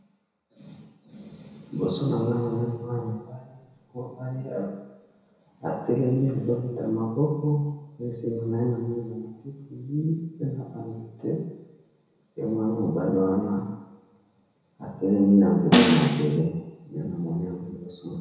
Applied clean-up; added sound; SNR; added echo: none; Snare drum; -5 dB; reverberation time 1.0 s.